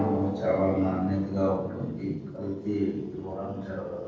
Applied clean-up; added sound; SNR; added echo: neural separator model SepFormer DNS4.